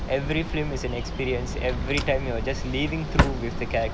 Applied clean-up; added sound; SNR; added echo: none; Drawer open or close; 4 dB; none.